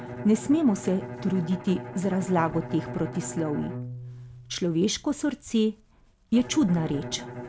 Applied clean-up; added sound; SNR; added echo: none; Bowed string instrument; 12 dB; none.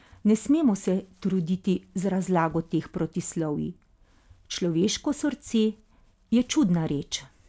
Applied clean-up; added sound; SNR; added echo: none; none; none; none.